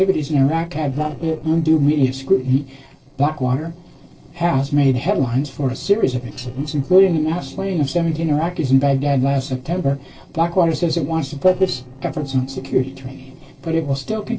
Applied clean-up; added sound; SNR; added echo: neural separator model SepFormer DNS4.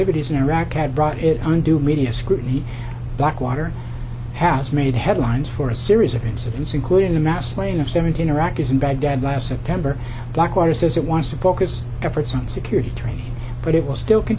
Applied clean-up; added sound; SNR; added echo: none; none; none; none.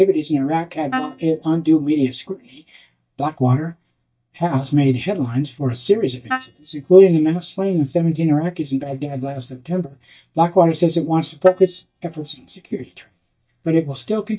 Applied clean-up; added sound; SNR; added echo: neural mask model DeepFilterNet 3.